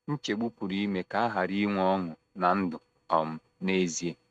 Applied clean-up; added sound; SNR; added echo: neural mask model RNNoise.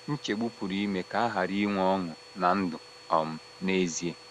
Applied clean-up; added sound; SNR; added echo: none; Domestic sounds, home sounds; 20 dB; none.